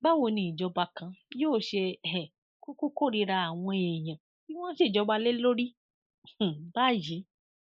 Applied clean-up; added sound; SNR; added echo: neural mask model Resemble Enhance denoiser.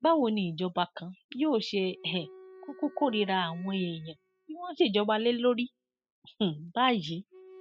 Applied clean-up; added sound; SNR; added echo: classical method spectral subtraction.